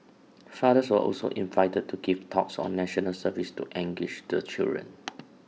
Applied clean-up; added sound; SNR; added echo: none; none; none; none.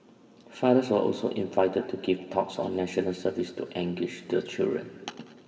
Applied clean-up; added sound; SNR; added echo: none; none; none; reverberation time 2.0 s.